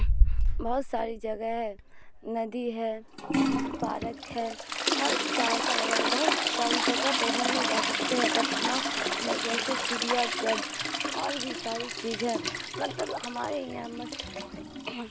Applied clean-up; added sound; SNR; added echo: none; Trickle, dribble / Toilet flush; -5 dB; none.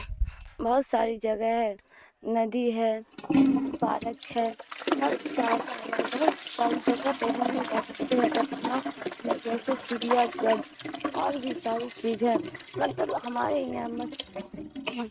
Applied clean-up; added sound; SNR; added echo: neural mask model RNNoise.